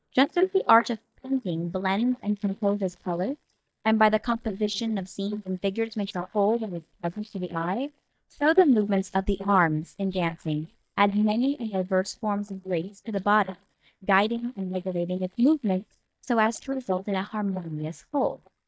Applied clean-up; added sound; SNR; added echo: neural mask model DeepFilterNet 3.